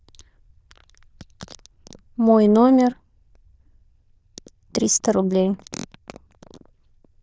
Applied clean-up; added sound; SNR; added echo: neural diffusion model UNIVERSE++.